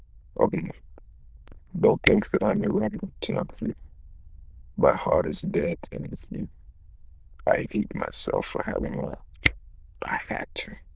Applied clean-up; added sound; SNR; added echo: neural diffusion model UNIVERSE++.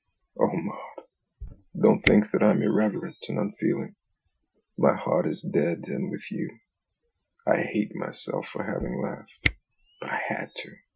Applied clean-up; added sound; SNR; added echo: classical method Wiener filter.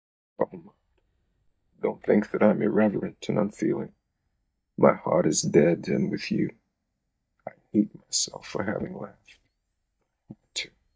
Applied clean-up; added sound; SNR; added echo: neural mask model DeepFilterNet 3.